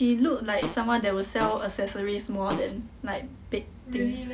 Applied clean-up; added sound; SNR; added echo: none; Fart; 9 dB; none.